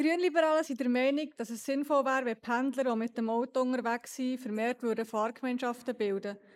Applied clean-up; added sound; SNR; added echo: neural mask model Resemble Enhance denoiser.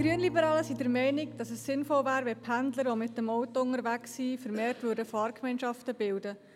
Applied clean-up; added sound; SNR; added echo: none; Bowed string instrument; 17 dB; none.